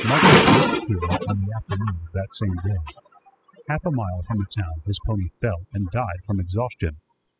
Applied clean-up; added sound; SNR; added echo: classical method spectral subtraction.